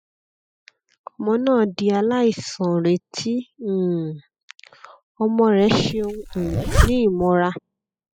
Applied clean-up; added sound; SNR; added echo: classical method spectral subtraction.